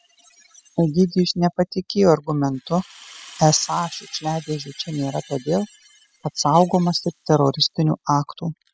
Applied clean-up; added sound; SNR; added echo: classical method spectral subtraction.